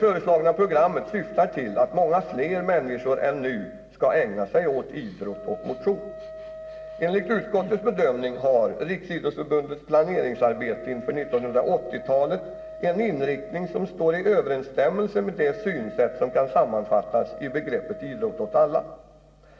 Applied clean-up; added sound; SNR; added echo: none; Wind instrument, woodwind instrument; 16 dB; reverberation time 2.9 s.